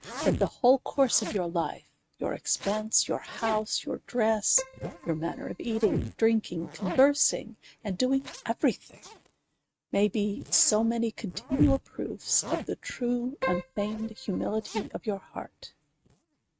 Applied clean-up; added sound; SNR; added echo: neural mask model RNNoise.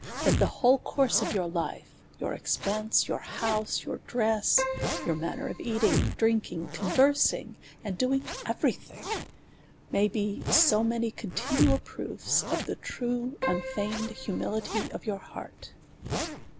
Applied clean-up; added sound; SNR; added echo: none; Keyboard (musical) + Zipper (clothing); 6 dB; none.